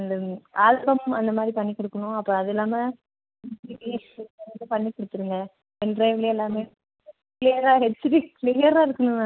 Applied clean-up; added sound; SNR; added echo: none; none; none; none.